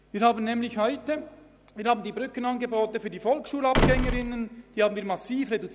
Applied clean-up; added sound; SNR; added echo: none; Slam; 1 dB; none.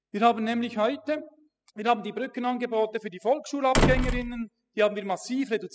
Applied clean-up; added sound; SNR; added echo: classical method spectral subtraction.